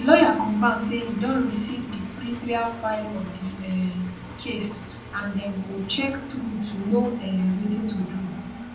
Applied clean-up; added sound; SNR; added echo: none; Engine; 12 dB; reverberation time 0.6 s.